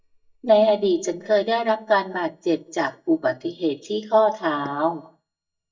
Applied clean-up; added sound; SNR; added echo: neural mask model DeepFilterNet 3.